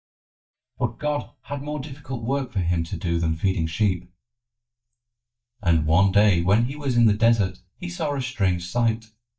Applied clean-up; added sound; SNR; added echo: neural mask model DeepFilterNet 3.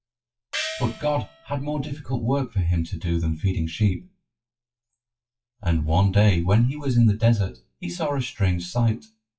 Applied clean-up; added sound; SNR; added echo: classical method WPE with log-MMSE.